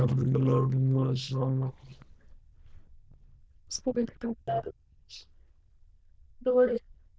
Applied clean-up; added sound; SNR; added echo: neural diffusion model UNIVERSE++.